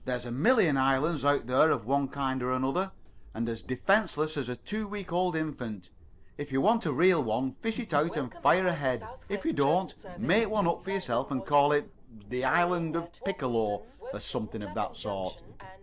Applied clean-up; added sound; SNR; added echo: none; Train; 15 dB; none.